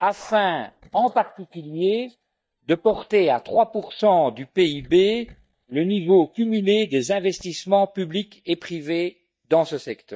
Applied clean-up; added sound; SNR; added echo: neural mask model DeepFilterNet 3.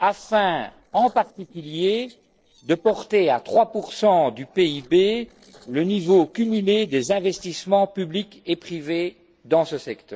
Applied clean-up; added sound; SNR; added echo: neural separator model SepFormer DNS4.